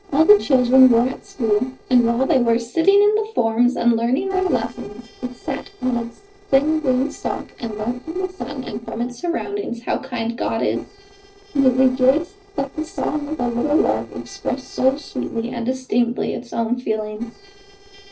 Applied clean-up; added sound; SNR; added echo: neural separator model SepFormer DNS4.